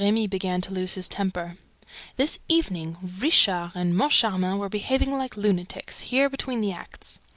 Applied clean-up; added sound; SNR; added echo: none; none; none; none.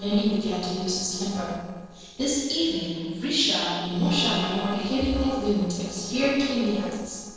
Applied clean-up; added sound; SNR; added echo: neural separator model SepFormer DNS4.